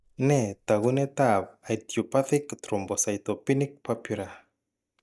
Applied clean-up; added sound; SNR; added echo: neural mask model DeepFilterNet 3.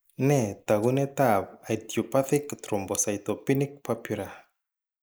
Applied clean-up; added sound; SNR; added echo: neural mask model Resemble Enhance denoiser.